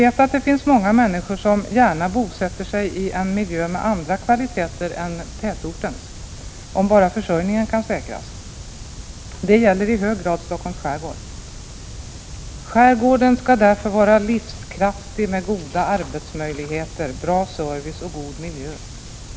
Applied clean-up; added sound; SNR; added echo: none; none; none; none.